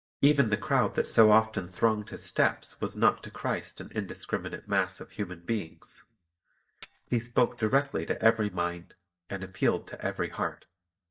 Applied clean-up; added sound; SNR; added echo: neural mask model DeepFilterNet 3.